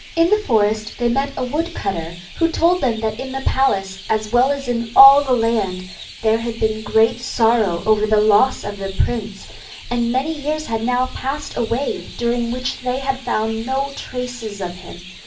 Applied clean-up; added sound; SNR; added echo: none; Chirp, tweet; 19 dB; reverberation time 0.3 s.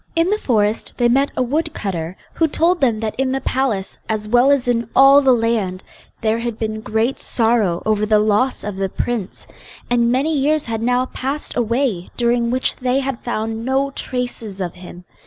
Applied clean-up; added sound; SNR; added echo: none; none; none; none.